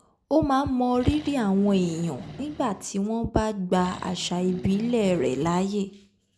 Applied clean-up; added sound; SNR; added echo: none; Accelerating, revving, vroom; 16 dB; none.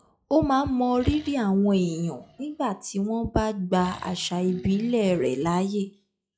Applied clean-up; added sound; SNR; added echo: classical method log-MMSE.